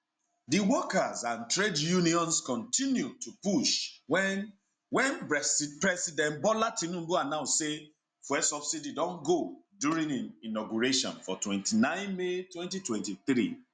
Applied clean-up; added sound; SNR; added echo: none; none; none; none.